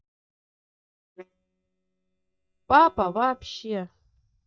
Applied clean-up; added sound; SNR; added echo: neural mask model DeepFilterNet 3.